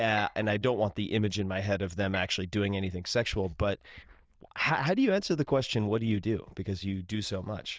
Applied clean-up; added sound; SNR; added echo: neural diffusion model UNIVERSE++.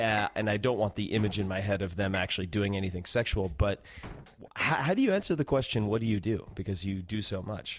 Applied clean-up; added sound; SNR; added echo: none; Slam + Bowed string instrument; 19 dB; none.